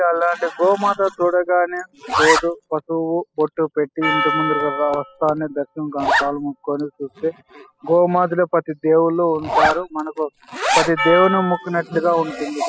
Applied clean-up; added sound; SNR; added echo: classical method spectral subtraction.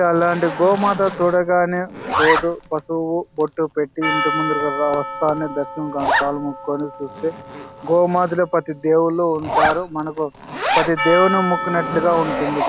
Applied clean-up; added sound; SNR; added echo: none; Percussion + Zipper (clothing); 5 dB; none.